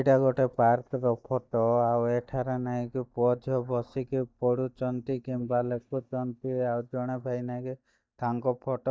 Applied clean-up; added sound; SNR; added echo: neural mask model DeepFilterNet 3.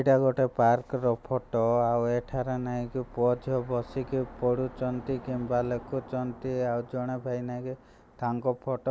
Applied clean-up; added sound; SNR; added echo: none; none; none; none.